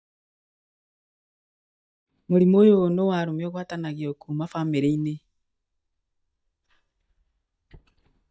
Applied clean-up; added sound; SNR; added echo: neural mask model DeepFilterNet 3.